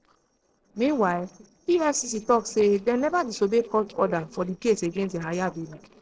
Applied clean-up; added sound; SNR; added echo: neural separator model SepFormer DNS4.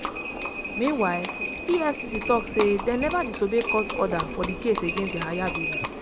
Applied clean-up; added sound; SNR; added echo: none; Livestock, farm animals, working animals; 4 dB; none.